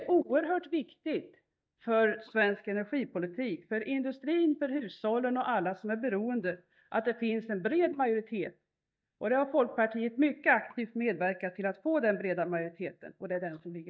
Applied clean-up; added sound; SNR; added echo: neural mask model DeepFilterNet 3.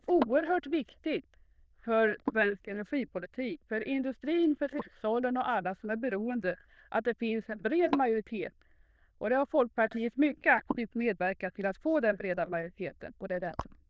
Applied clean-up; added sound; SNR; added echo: neural diffusion model UNIVERSE++.